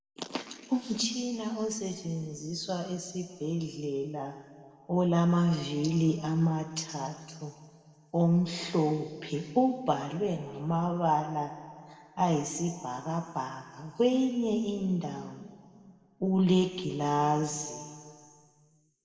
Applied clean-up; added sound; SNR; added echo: none; none; none; reverberation time 2.1 s.